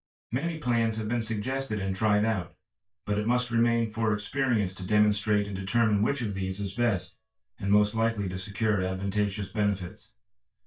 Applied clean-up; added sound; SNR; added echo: neural mask model DeepFilterNet 3.